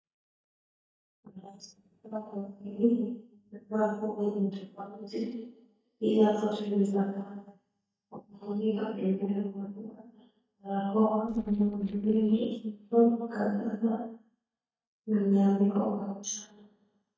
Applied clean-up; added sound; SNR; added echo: neural mask model DeepFilterNet 3.